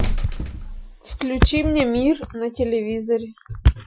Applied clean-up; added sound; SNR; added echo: classical method Wiener filter.